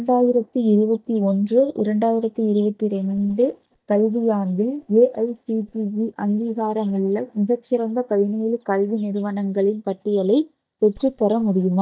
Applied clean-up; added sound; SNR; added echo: neural mask model DeepFilterNet 3.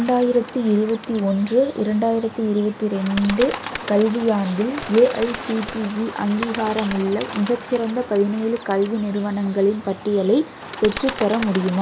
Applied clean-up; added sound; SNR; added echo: none; Bird; 12 dB; none.